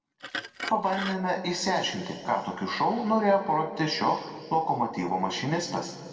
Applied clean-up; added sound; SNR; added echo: none; Glass; 12 dB; reverberation time 2.0 s.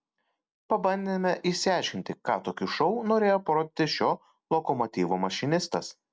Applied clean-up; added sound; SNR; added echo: none; none; none; none.